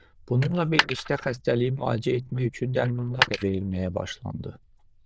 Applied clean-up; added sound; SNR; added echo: neural diffusion model UNIVERSE++.